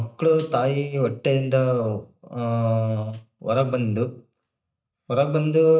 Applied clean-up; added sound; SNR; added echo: neural mask model DeepFilterNet 3.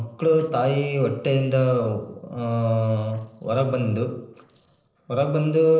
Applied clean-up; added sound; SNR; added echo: neural separator model SepFormer DNS4.